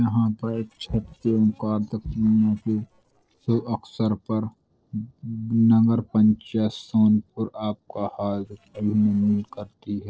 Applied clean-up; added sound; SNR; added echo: neural separator model SepFormer DNS4.